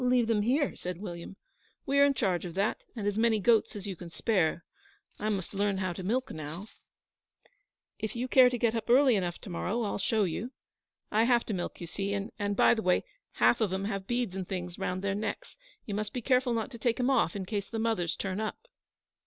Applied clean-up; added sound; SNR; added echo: none; Cutlery, silverware; 15 dB; none.